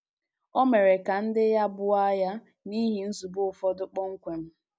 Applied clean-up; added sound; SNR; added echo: none; none; none; none.